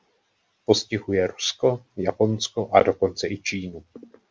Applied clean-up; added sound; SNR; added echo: none; none; none; none.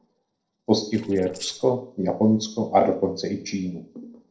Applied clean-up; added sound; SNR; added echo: neural separator model SepFormer DNS4.